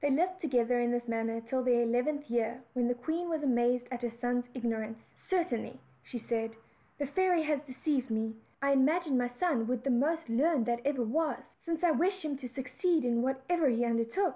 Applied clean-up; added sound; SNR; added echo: none; none; none; none.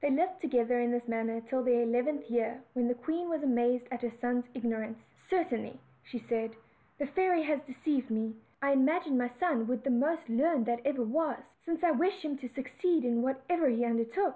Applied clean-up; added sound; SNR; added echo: none; Telephone; 18 dB; none.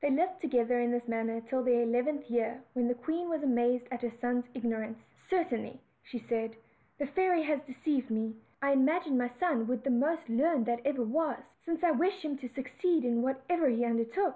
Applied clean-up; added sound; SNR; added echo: neural mask model Resemble Enhance denoiser.